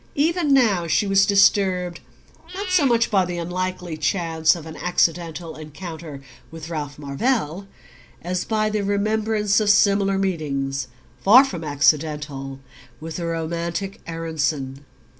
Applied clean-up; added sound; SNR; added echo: none; Meow / Purr; 16 dB; none.